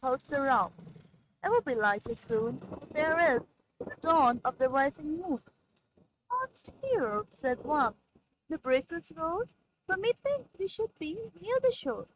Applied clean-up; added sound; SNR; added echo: neural mask model RNNoise.